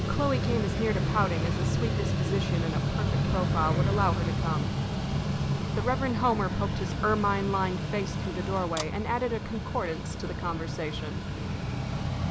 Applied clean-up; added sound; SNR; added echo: none; Mechanical fan; -3 dB; none.